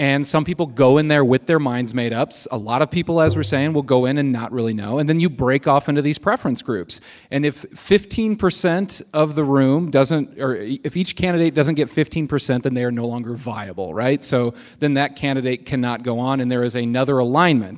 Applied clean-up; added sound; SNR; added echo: none; Tap; 8 dB; none.